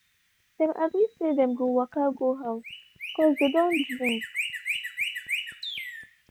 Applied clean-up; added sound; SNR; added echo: none; Chirp, tweet; 8 dB; none.